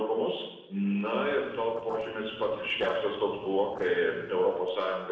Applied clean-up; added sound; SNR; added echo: neural separator model SepFormer DNS4.